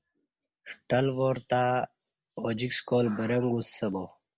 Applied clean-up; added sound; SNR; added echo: none; none; none; none.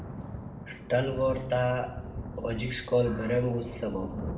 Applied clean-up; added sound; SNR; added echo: none; Thunder / Rain; 9 dB; reverberation time 0.8 s.